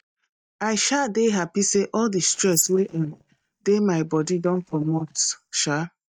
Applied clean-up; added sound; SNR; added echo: neural mask model DeepFilterNet 3.